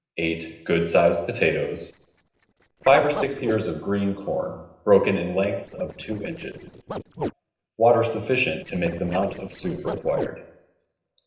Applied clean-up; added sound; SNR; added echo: neural separator model SepFormer DNS4.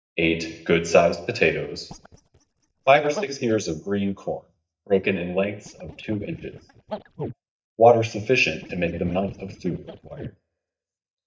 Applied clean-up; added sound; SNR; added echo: neural mask model DeepFilterNet 3.